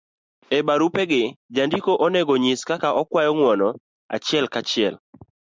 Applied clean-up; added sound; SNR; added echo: none; none; none; none.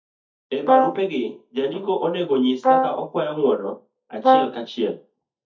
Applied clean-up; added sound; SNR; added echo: neural mask model DeepFilterNet 3.